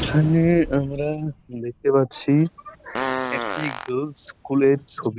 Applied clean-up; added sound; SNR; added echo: none; Fart + Gunshot, gunfire; 11 dB; none.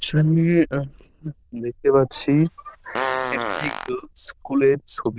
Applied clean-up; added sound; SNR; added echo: neural diffusion model UNIVERSE++.